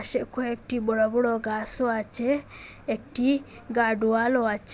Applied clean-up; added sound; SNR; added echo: none; none; none; none.